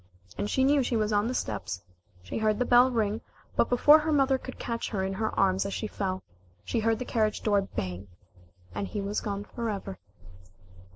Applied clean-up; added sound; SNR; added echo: none; none; none; none.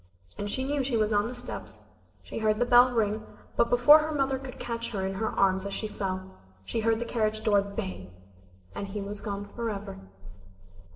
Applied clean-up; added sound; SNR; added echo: none; none; none; reverberation time 0.9 s.